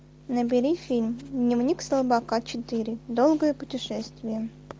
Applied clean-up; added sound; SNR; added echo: none; none; none; none.